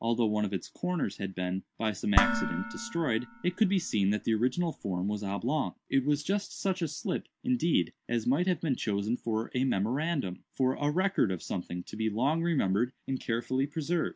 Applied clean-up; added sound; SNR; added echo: none; Dishes, pots, and pans; 5 dB; none.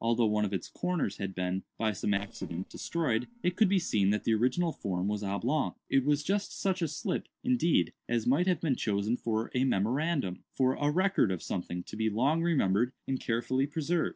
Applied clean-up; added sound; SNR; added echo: neural separator model SepFormer DNS4.